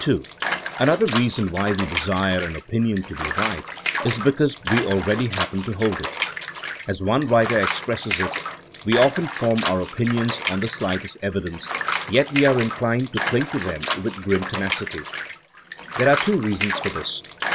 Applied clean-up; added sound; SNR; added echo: none; Bathtub (filling or washing) / Water; 6 dB; none.